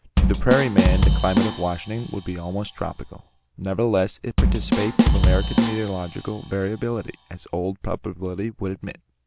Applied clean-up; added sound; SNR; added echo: none; Bass drum / Drum kit; -3 dB; none.